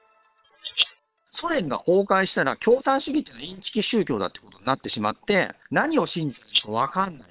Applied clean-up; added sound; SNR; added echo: neural separator model SepFormer WHAM!.